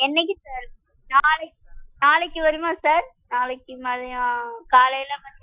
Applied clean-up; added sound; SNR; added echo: classical method Wiener filter.